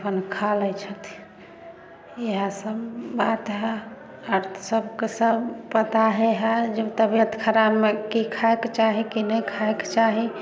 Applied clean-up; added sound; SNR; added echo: none; none; none; none.